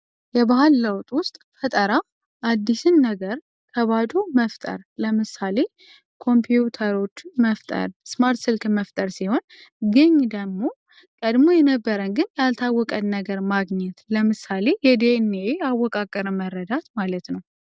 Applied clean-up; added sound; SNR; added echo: none; none; none; none.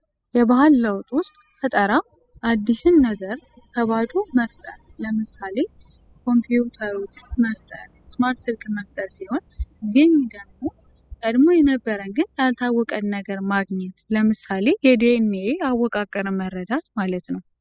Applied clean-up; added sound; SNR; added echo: classical method spectral subtraction.